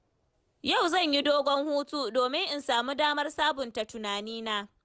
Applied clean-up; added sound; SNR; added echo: none; none; none; none.